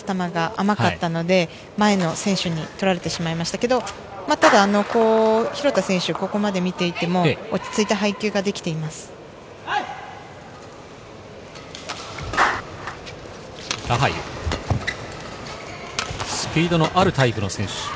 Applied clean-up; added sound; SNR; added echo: none; Clapping; 12 dB; none.